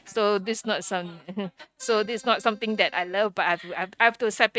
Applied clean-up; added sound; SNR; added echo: neural mask model RNNoise.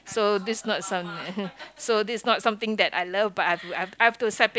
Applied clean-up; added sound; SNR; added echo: none; none; none; none.